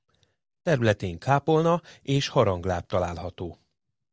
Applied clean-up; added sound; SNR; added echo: none; none; none; none.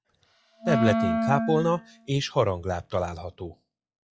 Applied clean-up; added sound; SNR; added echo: classical method log-MMSE.